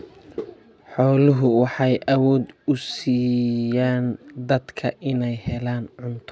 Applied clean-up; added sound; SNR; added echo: none; none; none; none.